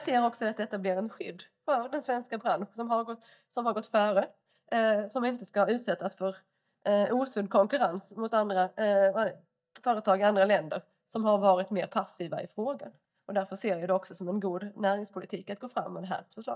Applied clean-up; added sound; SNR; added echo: neural mask model DeepFilterNet 3.